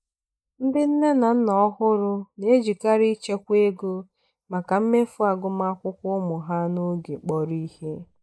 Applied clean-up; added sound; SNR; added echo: neural mask model Resemble Enhance denoiser.